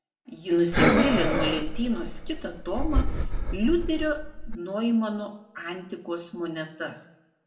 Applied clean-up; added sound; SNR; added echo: none; Breathing; -3 dB; reverberation time 0.6 s.